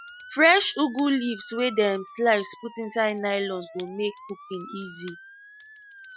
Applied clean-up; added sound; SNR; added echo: classical method spectral subtraction.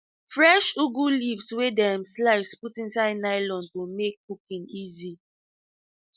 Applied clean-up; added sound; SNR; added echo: none; none; none; none.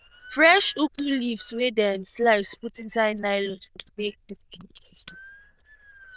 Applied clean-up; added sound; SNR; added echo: neural diffusion model UNIVERSE++.